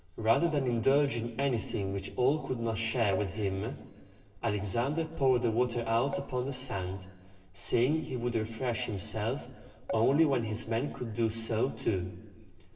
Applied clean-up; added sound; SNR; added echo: none; Keyboard (musical); 13 dB; reverberation time 1.4 s.